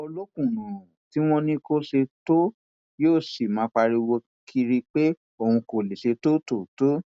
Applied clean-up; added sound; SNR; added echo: none; none; none; none.